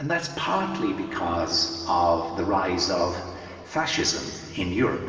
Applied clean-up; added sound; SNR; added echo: none; Wind instrument, woodwind instrument; 13 dB; reverberation time 2.5 s.